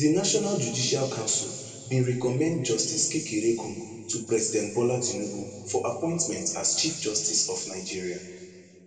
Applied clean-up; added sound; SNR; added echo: none; none; none; reverberation time 2.2 s.